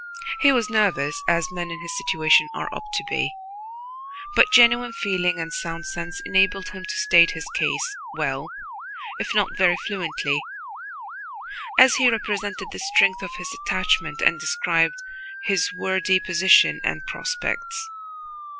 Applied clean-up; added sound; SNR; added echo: classical method Wiener filter.